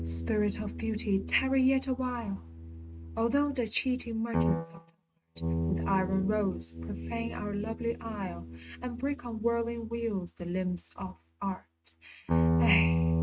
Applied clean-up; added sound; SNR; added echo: neural mask model RNNoise.